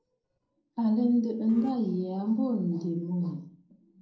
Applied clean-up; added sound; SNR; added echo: neural separator model SepFormer DNS4.